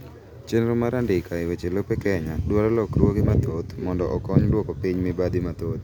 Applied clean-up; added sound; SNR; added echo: none; none; none; none.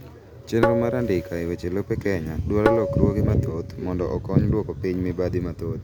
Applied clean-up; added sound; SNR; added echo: none; Tabla; 4 dB; none.